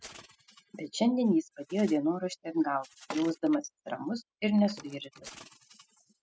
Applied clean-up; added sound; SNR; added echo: classical method spectral subtraction.